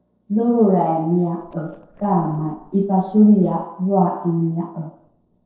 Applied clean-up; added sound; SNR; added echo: neural separator model SepFormer DNS4.